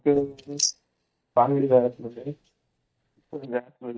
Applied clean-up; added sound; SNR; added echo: neural mask model DeepFilterNet 3.